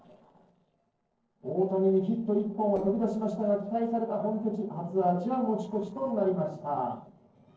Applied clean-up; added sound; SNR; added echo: neural separator model SepFormer DNS4.